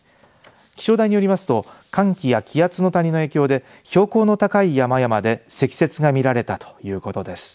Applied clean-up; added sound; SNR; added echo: none; none; none; none.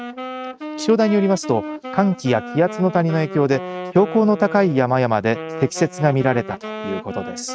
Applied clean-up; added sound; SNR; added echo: neural mask model RNNoise.